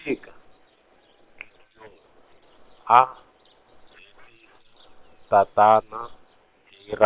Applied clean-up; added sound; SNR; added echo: neural separator model SepFormer WHAM!.